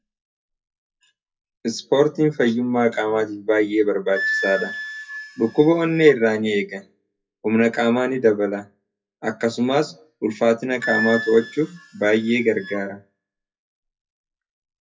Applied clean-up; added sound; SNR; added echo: classical method WPE with log-MMSE.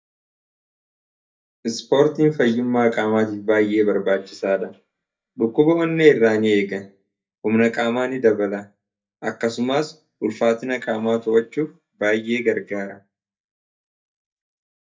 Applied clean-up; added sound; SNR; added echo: neural mask model DeepFilterNet 3.